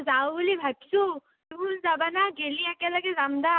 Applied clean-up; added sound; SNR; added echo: none; none; none; none.